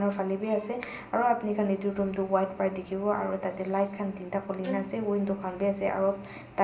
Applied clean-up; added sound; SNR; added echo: none; Bowed string instrument; 12 dB; reverberation time 0.5 s.